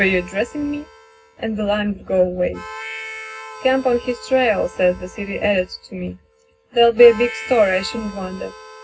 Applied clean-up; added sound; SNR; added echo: none; Harmonica; 17 dB; reverberation time 0.4 s.